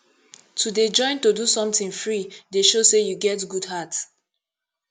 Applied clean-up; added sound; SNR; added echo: none; none; none; none.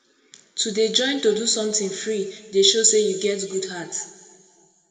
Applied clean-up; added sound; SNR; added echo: none; none; none; reverberation time 1.8 s.